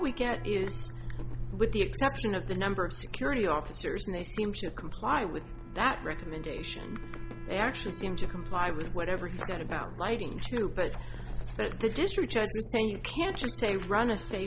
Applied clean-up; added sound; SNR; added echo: none; Fire / Fireworks + Wind instrument, woodwind instrument; 18 dB; none.